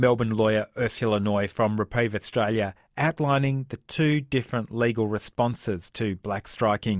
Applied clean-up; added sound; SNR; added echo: none; none; none; none.